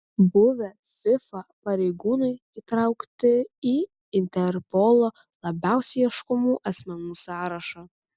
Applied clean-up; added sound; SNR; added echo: none; none; none; none.